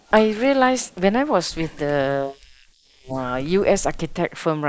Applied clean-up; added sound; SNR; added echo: neural mask model Resemble Enhance denoiser.